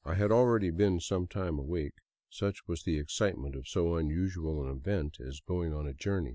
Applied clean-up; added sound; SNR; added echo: none; none; none; none.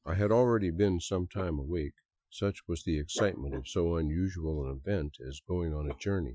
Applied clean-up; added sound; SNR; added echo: classical method Wiener filter.